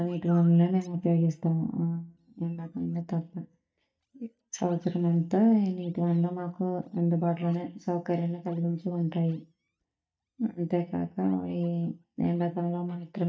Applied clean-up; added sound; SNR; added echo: neural mask model DeepFilterNet 3.